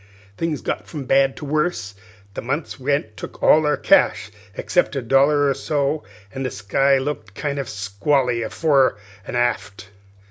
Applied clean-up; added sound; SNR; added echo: none; none; none; none.